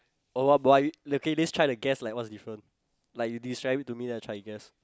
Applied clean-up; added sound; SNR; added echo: none; none; none; none.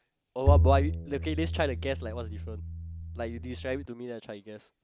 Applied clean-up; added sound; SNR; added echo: none; Bowed string instrument; -4 dB; none.